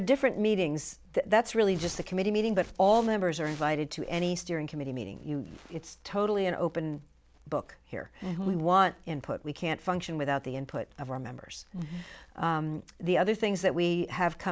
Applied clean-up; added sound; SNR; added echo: none; none; none; none.